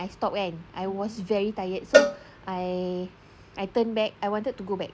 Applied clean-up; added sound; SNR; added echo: none; Cowbell; -2 dB; none.